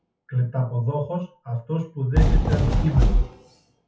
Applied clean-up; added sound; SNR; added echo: classical method WPE with log-MMSE.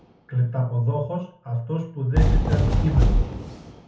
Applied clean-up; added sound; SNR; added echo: none; Fireworks; -3 dB; reverberation time 0.5 s.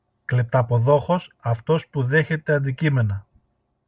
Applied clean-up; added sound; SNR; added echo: none; none; none; none.